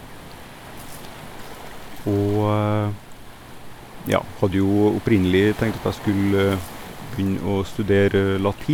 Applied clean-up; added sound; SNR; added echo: none; Waves, surf + Chewing, mastication; 14 dB; none.